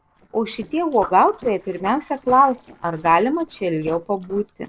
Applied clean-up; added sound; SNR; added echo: neural separator model SepFormer DNS4.